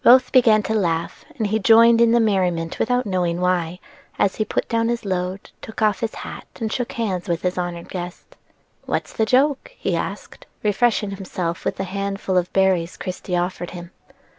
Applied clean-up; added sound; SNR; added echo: none; none; none; none.